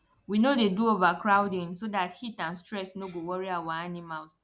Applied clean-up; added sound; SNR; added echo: none; none; none; none.